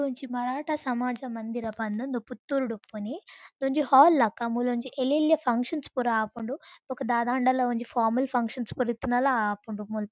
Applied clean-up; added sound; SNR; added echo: none; none; none; none.